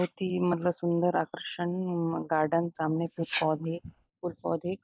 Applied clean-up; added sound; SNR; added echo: neural mask model Resemble Enhance denoiser.